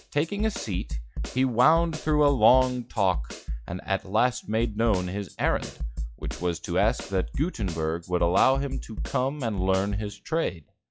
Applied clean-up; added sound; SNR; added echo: classical method log-MMSE.